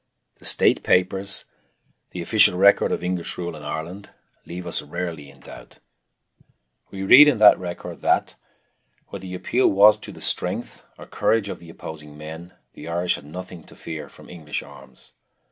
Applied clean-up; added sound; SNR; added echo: none; none; none; none.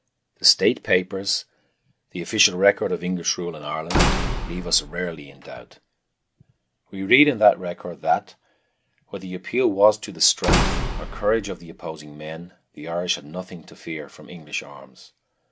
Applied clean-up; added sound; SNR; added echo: none; Slam / Wood; 2 dB; none.